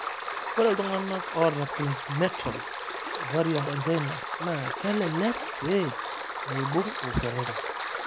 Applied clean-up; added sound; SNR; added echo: none; Stream; 3 dB; none.